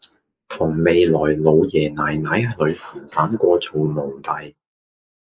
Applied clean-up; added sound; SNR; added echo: neural mask model Resemble Enhance denoiser.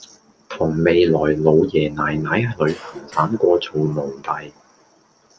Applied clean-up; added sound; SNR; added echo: none; Cough; 19 dB; none.